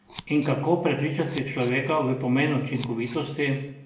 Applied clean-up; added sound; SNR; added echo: none; Scissors; 18 dB; reverberation time 0.7 s.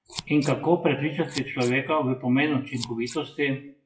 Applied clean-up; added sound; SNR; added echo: classical method WPE with log-MMSE.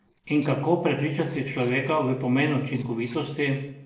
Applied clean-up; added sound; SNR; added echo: neural separator model SepFormer DNS4.